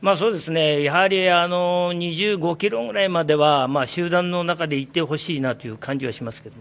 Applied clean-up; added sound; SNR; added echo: none; none; none; none.